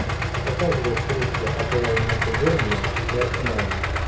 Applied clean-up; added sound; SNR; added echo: none; Idling; -3 dB; reverberation time 0.3 s.